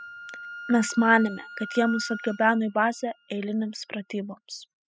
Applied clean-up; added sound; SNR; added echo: classical method spectral subtraction.